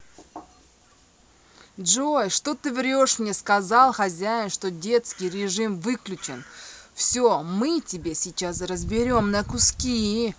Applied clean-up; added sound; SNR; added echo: none; none; none; none.